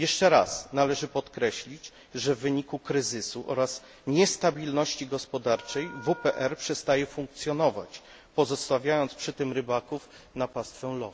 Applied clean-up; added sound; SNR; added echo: none; Wind instrument, woodwind instrument; 20 dB; none.